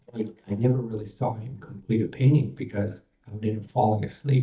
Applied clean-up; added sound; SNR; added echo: neural mask model DeepFilterNet 3.